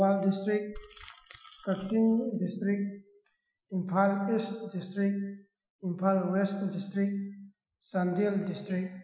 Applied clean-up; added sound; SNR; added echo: classical method Wiener filter.